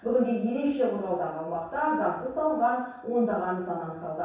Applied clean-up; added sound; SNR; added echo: none; none; none; reverberation time 0.7 s.